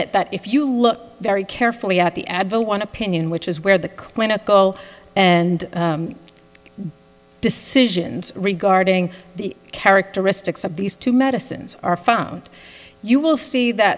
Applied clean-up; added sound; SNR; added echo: none; none; none; none.